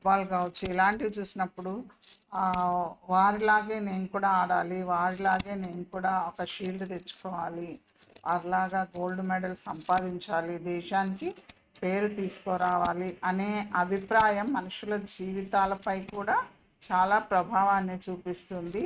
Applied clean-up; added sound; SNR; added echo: neural mask model RNNoise.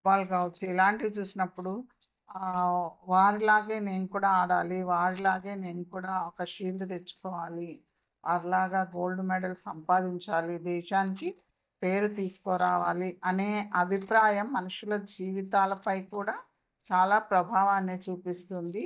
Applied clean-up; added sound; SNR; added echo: neural mask model DeepFilterNet 3.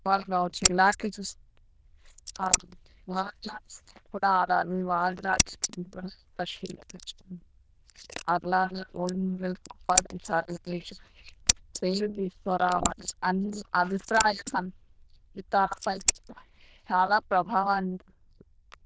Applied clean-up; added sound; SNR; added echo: neural diffusion model UNIVERSE++.